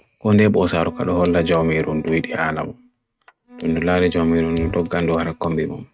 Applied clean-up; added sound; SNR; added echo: neural mask model RNNoise.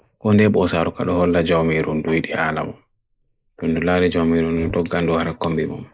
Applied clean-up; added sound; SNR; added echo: neural mask model Resemble Enhance denoiser.